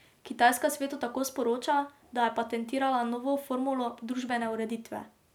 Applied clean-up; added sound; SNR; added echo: none; none; none; none.